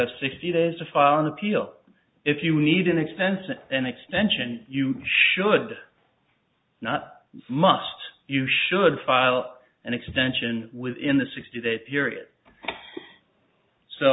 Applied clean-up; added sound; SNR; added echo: none; none; none; none.